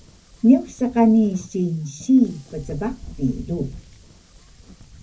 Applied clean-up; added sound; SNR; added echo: none; Wind; 19 dB; reverberation time 0.3 s.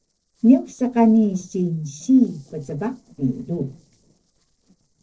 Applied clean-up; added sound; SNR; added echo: neural separator model SepFormer DNS4.